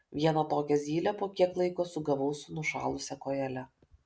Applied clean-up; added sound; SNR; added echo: none; none; none; none.